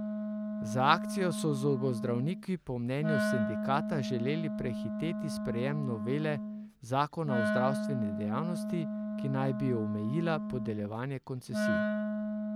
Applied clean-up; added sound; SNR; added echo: none; Wind instrument, woodwind instrument; 1 dB; none.